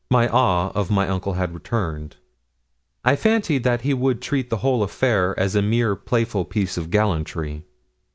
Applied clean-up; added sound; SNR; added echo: none; none; none; none.